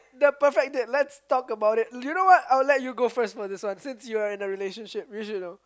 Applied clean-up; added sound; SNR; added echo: none; none; none; none.